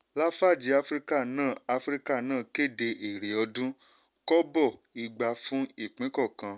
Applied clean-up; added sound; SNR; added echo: none; none; none; none.